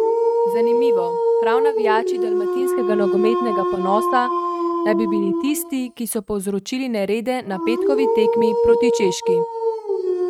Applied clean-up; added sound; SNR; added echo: neural mask model RNNoise.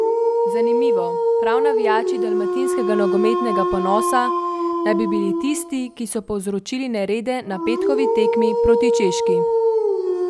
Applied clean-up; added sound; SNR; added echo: none; Dog; -4 dB; none.